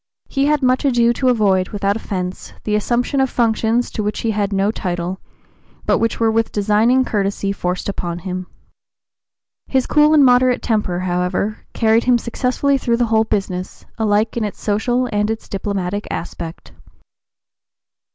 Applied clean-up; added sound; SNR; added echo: none; none; none; none.